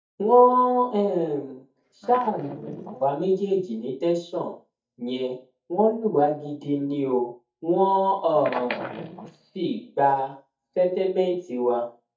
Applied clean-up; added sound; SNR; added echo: neural mask model DeepFilterNet 3.